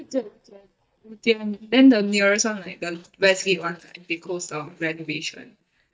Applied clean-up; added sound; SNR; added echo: neural mask model DeepFilterNet 3.